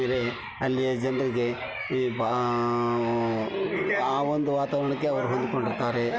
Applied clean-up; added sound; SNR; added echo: none; none; none; none.